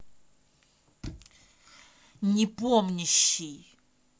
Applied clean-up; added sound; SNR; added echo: none; none; none; none.